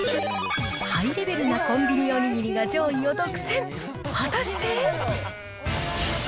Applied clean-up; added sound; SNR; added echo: none; Livestock, farm animals, working animals; 14 dB; none.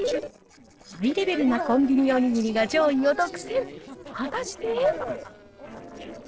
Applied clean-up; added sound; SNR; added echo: neural separator model SepFormer DNS4.